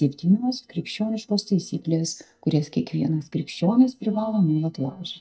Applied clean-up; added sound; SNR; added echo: neural mask model DeepFilterNet 3.